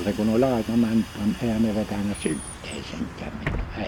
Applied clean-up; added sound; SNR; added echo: none; Bus; 10 dB; none.